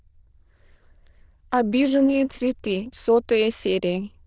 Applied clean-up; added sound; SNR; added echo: neural diffusion model UNIVERSE++.